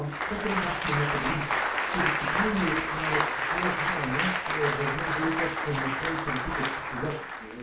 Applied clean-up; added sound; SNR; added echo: none; Applause; -3 dB; reverberation time 0.4 s.